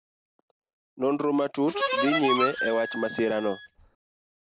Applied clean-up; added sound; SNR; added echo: none; Harmonica; 0 dB; none.